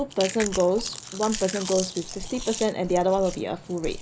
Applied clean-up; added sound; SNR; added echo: none; Chewing, mastication; 10 dB; none.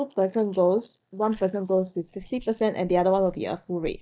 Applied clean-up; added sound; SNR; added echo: neural mask model DeepFilterNet 3.